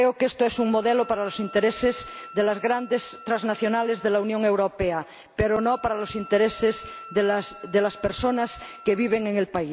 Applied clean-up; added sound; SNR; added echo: none; Wind instrument, woodwind instrument; 19 dB; none.